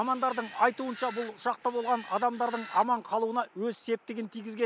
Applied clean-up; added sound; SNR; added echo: none; Camera; 17 dB; none.